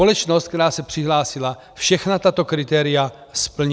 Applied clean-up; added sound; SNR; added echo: none; none; none; none.